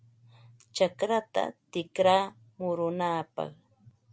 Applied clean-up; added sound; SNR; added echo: none; none; none; none.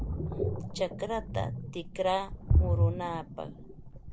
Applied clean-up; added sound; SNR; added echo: none; Ocean; -5 dB; none.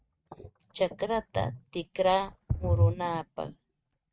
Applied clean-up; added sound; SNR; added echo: neural mask model RNNoise.